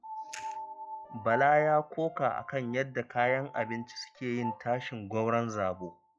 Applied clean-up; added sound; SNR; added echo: classical method log-MMSE.